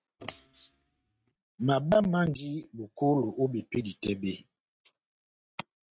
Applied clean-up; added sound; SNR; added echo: neural mask model RNNoise.